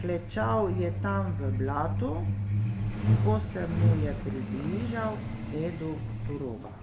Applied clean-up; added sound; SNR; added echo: none; Truck; -3 dB; reverberation time 1.3 s.